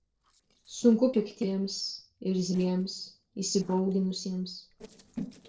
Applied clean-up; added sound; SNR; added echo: neural separator model SepFormer DNS4.